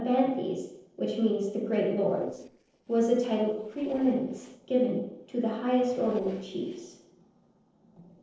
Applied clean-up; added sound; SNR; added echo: neural separator model SepFormer DNS4.